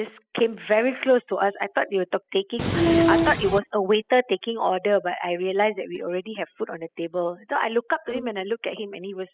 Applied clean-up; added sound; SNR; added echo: classical method spectral subtraction.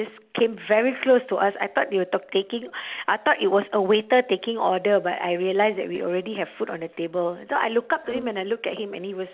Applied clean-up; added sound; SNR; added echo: none; none; none; none.